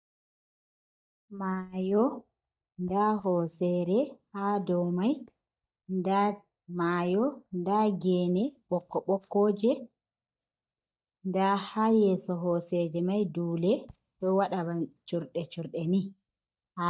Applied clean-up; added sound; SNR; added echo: neural mask model DeepFilterNet 3.